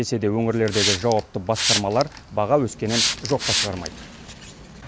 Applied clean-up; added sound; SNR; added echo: none; Hiss; 4 dB; none.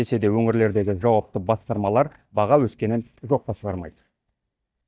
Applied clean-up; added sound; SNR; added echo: neural mask model DeepFilterNet 3.